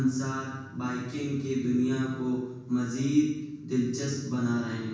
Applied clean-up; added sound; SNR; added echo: none; none; none; reverberation time 1.2 s.